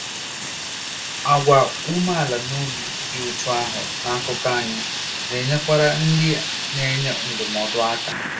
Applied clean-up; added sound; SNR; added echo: none; Fire; 4 dB; reverberation time 0.2 s.